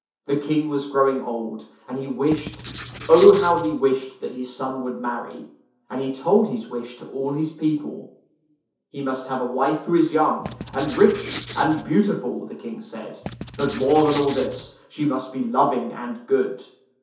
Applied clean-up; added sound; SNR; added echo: none; Writing; 9 dB; reverberation time 0.5 s.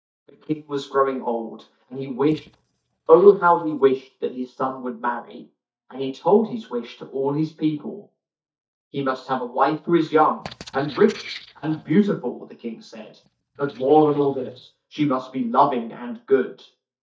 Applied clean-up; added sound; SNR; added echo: neural mask model DeepFilterNet 3.